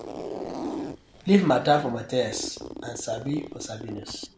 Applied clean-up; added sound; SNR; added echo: none; Zipper (clothing); 11 dB; none.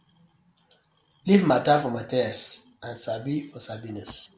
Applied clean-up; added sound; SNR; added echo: none; none; none; none.